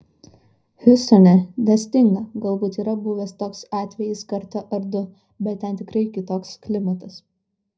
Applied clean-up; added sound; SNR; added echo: none; none; none; reverberation time 0.4 s.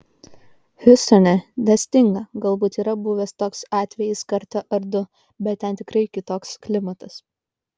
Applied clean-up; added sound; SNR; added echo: none; none; none; none.